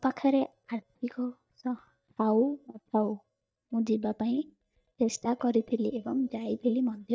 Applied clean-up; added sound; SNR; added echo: neural mask model DeepFilterNet 3.